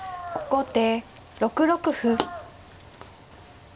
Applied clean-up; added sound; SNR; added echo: none; Dog; 15 dB; none.